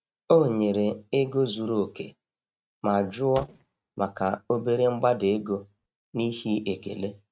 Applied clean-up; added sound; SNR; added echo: neural mask model RNNoise.